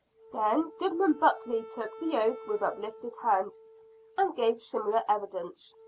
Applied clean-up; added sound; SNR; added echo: none; Wind instrument, woodwind instrument; 19 dB; none.